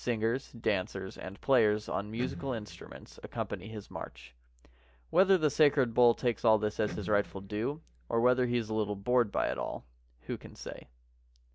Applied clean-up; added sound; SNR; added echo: none; Electric guitar; 14 dB; none.